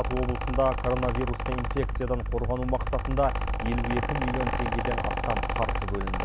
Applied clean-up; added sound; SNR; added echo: none; Mechanical fan; -1 dB; none.